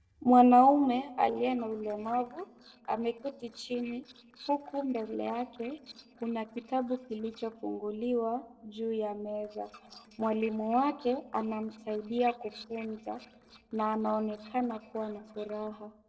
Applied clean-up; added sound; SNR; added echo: neural separator model SepFormer DNS4.